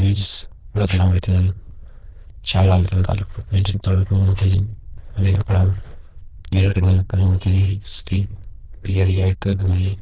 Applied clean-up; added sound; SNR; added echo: neural diffusion model UNIVERSE++.